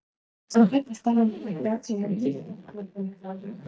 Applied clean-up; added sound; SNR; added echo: neural mask model DeepFilterNet 3.